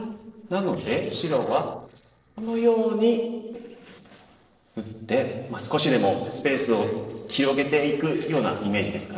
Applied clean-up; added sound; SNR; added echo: neural separator model SepFormer DNS4.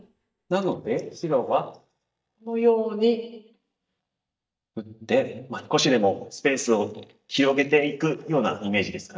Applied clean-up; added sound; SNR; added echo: neural mask model DeepFilterNet 3.